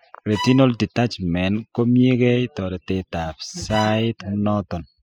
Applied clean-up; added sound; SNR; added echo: classical method spectral subtraction.